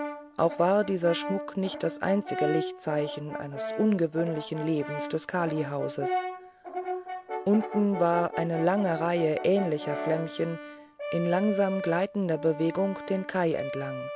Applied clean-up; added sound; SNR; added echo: none; Brass instrument; 8 dB; none.